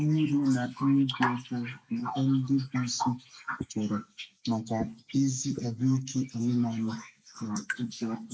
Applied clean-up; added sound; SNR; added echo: neural mask model Resemble Enhance denoiser.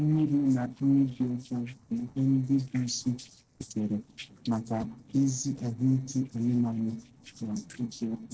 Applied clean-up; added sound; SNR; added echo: neural separator model SepFormer DNS4.